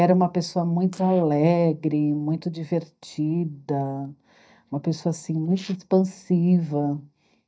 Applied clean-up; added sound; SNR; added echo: neural mask model DeepFilterNet 3.